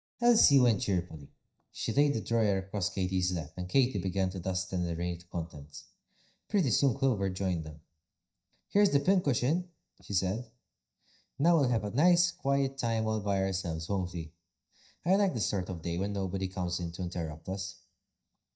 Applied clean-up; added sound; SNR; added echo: neural mask model DeepFilterNet 3.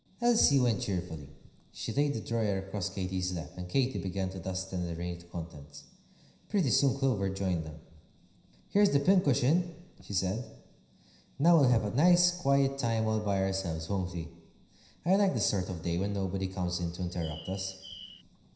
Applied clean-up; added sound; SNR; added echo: none; Bird; 18 dB; reverberation time 0.9 s.